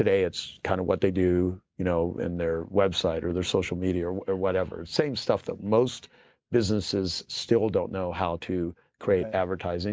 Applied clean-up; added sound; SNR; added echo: none; none; none; none.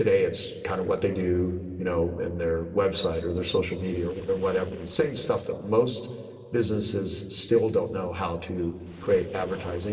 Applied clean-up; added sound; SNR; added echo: neural separator model SepFormer DNS4.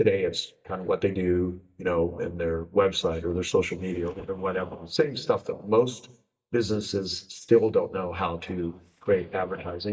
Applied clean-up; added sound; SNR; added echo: neural mask model DeepFilterNet 3.